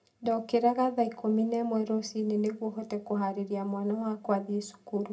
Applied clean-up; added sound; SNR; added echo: none; none; none; reverberation time 0.2 s.